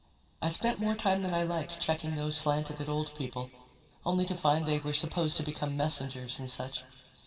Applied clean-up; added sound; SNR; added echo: none; none; none; reverberation time 2.0 s.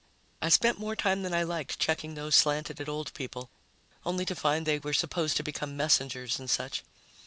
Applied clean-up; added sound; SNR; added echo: none; none; none; none.